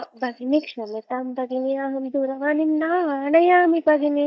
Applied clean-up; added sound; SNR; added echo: neural mask model DeepFilterNet 3.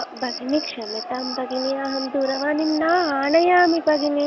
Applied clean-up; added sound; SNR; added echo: none; Cricket; 11 dB; none.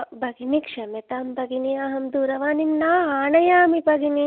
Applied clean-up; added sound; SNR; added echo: none; none; none; none.